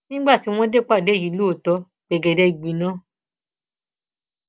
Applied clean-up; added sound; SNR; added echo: none; none; none; none.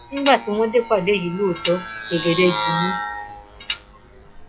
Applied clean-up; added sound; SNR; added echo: classical method log-MMSE.